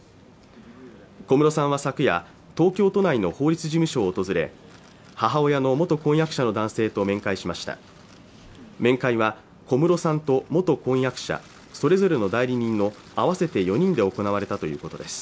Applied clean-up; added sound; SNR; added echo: none; none; none; none.